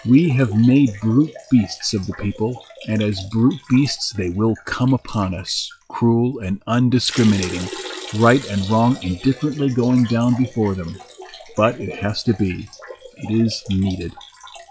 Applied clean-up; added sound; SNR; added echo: classical method log-MMSE.